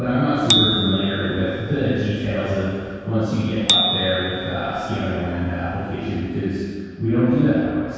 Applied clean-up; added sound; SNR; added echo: none; Bicycle bell; 5 dB; reverberation time 2.0 s.